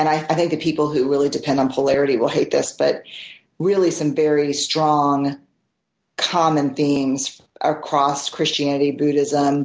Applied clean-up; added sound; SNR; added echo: none; none; none; none.